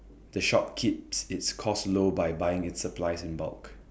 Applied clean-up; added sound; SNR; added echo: none; none; none; none.